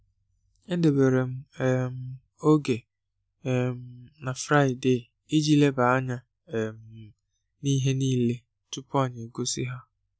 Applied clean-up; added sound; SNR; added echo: none; none; none; none.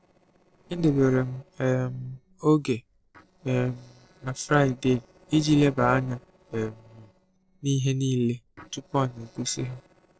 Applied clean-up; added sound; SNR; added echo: neural separator model SepFormer DNS4.